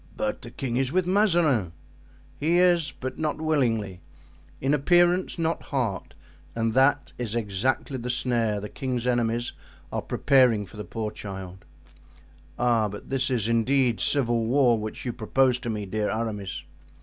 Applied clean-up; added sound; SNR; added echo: none; none; none; none.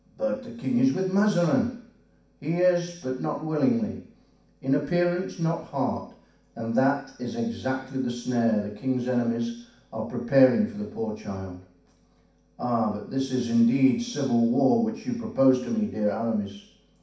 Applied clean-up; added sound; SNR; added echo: none; none; none; reverberation time 0.6 s.